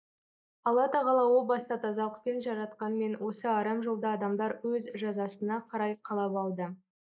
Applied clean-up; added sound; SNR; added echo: neural mask model Resemble Enhance denoiser.